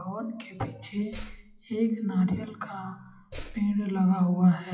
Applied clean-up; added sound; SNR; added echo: classical method WPE with log-MMSE.